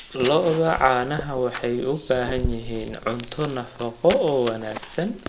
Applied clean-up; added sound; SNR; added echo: none; Fire; 11 dB; none.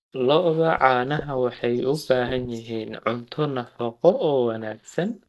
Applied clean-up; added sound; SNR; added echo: neural mask model DeepFilterNet 3.